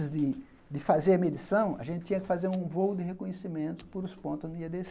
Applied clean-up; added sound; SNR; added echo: none; Rattle (instrument); 17 dB; none.